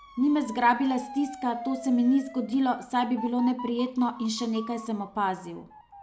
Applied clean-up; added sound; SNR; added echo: none; Motor vehicle (road) / Siren; 16 dB; none.